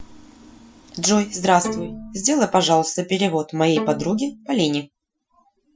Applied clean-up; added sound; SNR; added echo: classical method Wiener filter.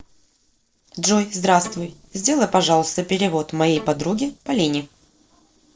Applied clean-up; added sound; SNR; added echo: neural separator model SepFormer DNS4.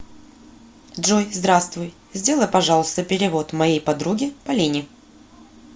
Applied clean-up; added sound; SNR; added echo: none; none; none; none.